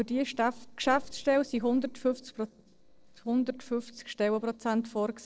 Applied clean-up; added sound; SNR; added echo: neural separator model SepFormer DNS4.